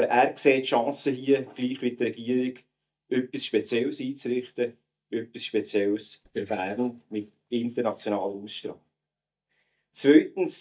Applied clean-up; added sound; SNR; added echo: neural mask model DeepFilterNet 3.